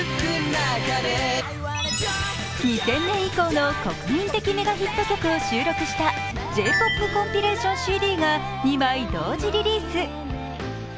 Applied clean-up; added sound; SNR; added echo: none; none; none; none.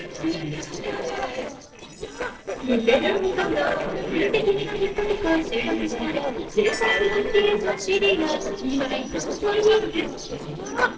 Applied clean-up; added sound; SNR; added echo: neural separator model SepFormer DNS4.